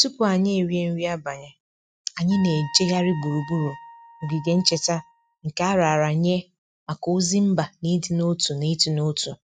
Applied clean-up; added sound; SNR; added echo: neural mask model RNNoise.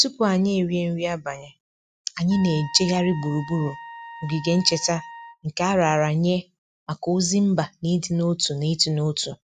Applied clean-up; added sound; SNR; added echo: none; Trumpet; 16 dB; none.